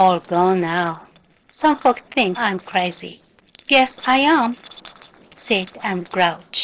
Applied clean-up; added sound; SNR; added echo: neural separator model SepFormer DNS4.